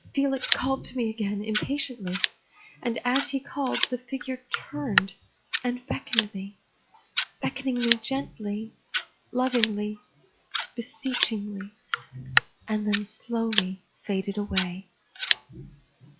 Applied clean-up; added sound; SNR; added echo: classical method log-MMSE.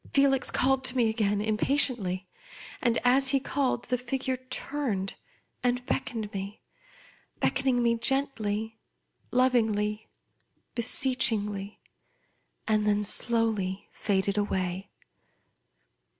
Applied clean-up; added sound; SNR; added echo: none; none; none; none.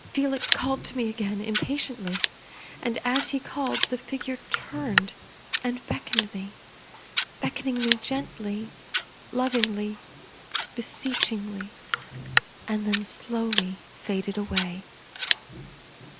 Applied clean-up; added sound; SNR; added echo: none; Scissors; 2 dB; none.